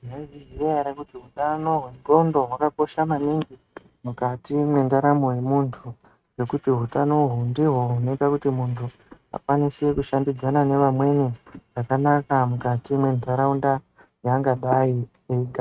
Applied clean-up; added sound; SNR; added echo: neural mask model RNNoise.